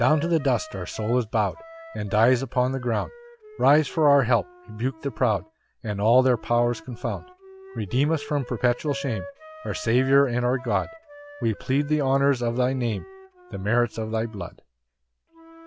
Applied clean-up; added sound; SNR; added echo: none; Wind instrument, woodwind instrument; 19 dB; none.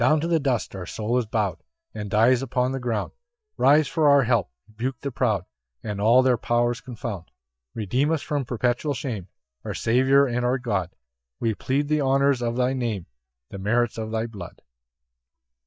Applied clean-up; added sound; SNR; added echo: neural mask model DeepFilterNet 3.